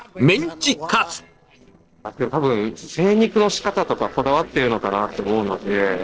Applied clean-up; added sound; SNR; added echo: neural separator model SepFormer DNS4.